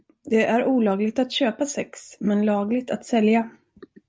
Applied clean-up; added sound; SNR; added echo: none; none; none; none.